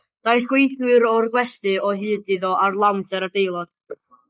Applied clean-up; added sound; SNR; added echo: neural mask model Resemble Enhance denoiser.